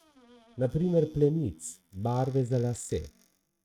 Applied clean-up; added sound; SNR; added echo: neural mask model RNNoise.